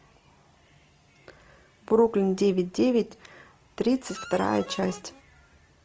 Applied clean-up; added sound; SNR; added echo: none; Harmonica; 15 dB; none.